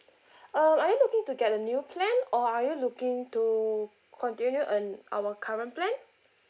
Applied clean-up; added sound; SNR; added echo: none; none; none; none.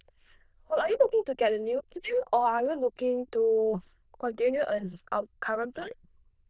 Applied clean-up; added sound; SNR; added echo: neural diffusion model UNIVERSE++.